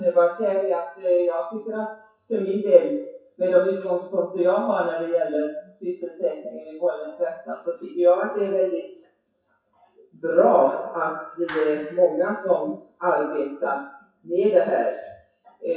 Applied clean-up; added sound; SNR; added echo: classical method WPE with log-MMSE.